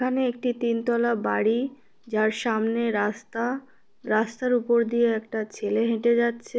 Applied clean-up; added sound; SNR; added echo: none; none; none; none.